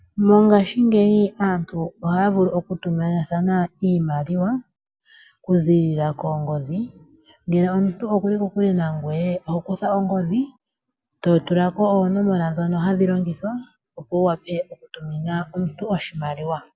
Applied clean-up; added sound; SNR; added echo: none; none; none; none.